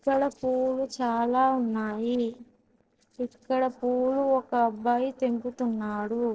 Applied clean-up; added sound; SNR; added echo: neural separator model SepFormer DNS4.